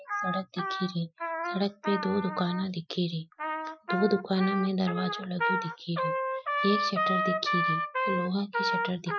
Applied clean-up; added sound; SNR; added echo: classical method Wiener filter.